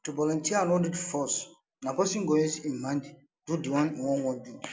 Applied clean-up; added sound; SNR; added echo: none; none; none; none.